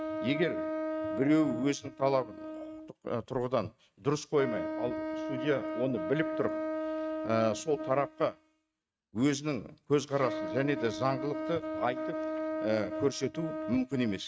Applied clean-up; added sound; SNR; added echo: neural mask model RNNoise.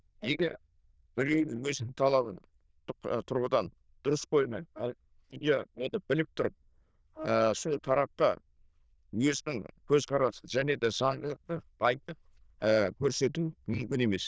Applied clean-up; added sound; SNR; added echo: neural diffusion model UNIVERSE++.